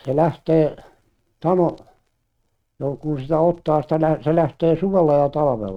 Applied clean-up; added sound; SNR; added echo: neural mask model RNNoise.